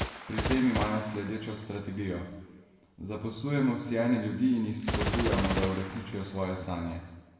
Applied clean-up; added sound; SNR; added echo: none; Gunshot, gunfire; 6 dB; reverberation time 1.1 s.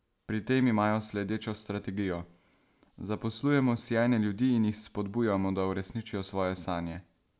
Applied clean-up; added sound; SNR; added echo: none; none; none; none.